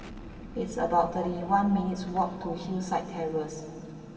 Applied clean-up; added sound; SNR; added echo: none; Explosion; 18 dB; reverberation time 2.3 s.